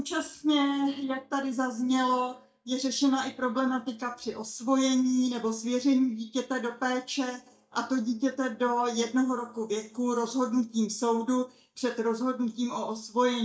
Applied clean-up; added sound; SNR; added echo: neural mask model DeepFilterNet 3.